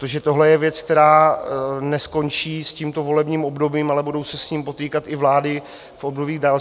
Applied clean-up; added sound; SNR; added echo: none; none; none; none.